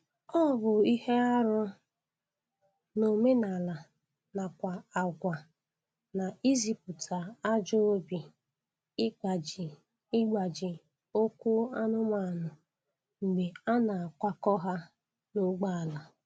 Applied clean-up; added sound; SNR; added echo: none; none; none; none.